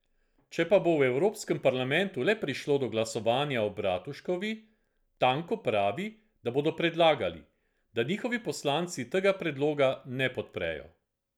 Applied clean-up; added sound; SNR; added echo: none; none; none; none.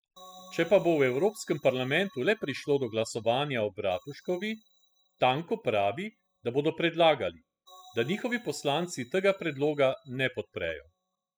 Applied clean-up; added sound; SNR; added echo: classical method spectral subtraction.